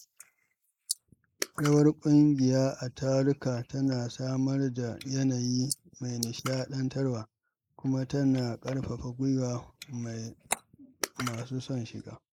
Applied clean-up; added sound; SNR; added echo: neural mask model Resemble Enhance denoiser.